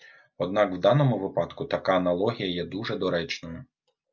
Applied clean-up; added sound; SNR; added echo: none; none; none; none.